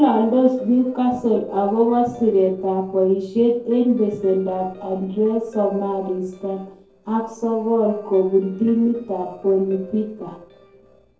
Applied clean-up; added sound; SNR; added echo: neural separator model SepFormer DNS4.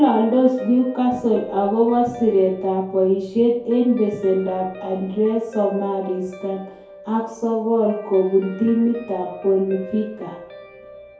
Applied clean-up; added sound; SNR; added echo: none; Guitar; 19 dB; reverberation time 2.3 s.